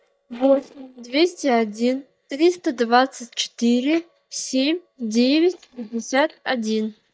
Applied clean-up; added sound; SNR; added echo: neural mask model DeepFilterNet 3.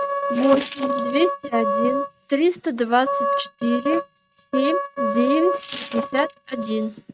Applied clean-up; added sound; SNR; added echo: neural mask model RNNoise.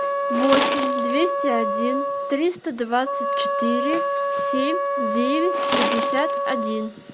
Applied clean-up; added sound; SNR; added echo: none; Tools + Wind instrument, woodwind instrument; -2 dB; none.